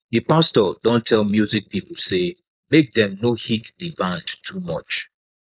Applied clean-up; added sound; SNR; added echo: neural mask model Resemble Enhance denoiser.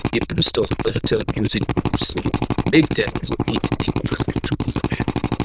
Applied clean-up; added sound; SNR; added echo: neural diffusion model UNIVERSE++.